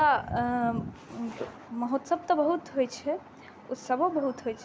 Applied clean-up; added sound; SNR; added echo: none; none; none; none.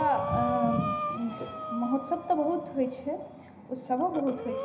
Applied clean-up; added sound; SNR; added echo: none; Breathing; 6 dB; reverberation time 0.9 s.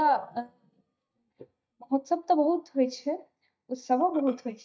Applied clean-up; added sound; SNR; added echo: neural mask model DeepFilterNet 3.